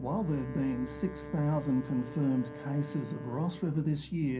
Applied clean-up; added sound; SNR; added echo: none; Wind instrument, woodwind instrument; 14 dB; reverberation time 0.3 s.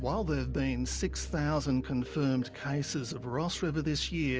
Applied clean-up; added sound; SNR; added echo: none; none; none; none.